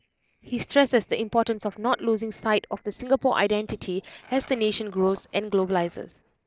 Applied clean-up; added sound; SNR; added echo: neural separator model SepFormer DNS4.